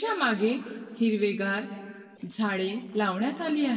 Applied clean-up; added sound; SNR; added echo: neural separator model SepFormer DNS4.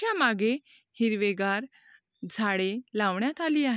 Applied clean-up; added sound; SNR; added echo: none; none; none; none.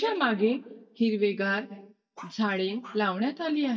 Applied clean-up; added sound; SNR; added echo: neural mask model DeepFilterNet 3.